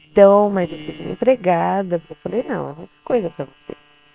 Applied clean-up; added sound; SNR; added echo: neural separator model SepFormer WHAM!.